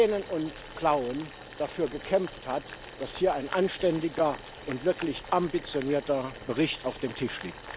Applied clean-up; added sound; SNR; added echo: none; Boiling; 13 dB; none.